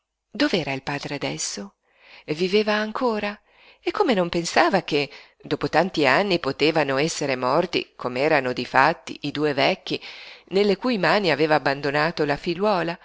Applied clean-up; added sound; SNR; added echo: none; none; none; none.